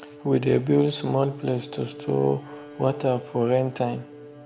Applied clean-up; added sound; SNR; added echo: none; Bowed string instrument; 17 dB; reverberation time 1.6 s.